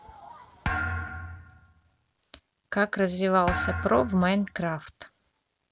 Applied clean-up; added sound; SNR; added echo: none; Thump, thud; 6 dB; none.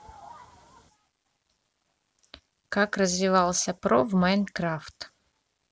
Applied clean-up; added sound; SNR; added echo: none; none; none; none.